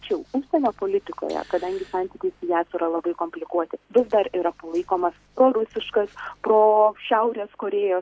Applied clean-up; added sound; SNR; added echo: none; none; none; none.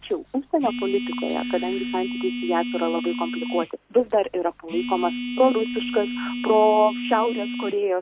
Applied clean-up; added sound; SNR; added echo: none; Telephone; 6 dB; none.